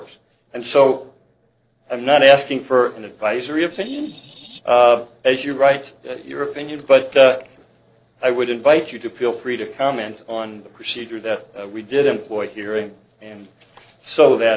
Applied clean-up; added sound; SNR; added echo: neural separator model SepFormer DNS4.